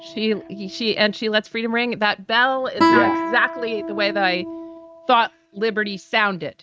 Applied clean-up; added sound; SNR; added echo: neural mask model RNNoise.